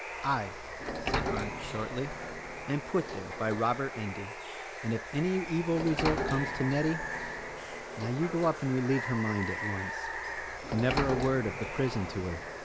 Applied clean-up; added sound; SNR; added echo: none; Water + Sliding door; 4 dB; none.